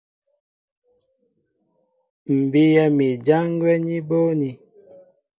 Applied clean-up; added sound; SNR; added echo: none; none; none; none.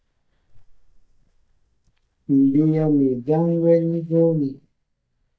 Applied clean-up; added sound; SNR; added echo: neural mask model DeepFilterNet 3.